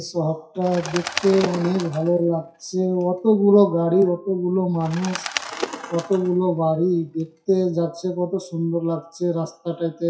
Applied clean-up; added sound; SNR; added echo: classical method WPE with log-MMSE.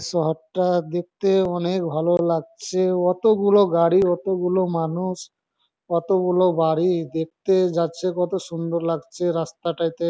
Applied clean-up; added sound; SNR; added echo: none; none; none; none.